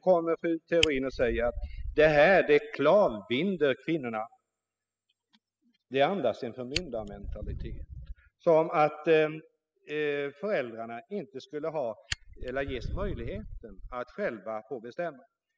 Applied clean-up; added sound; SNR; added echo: classical method spectral subtraction.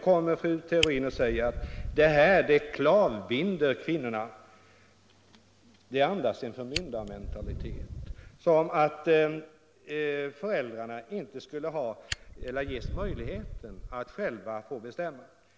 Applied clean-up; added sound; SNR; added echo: none; Fire; 12 dB; none.